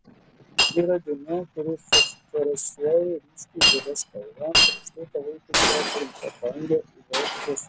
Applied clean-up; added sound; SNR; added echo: none; Shatter; -2 dB; none.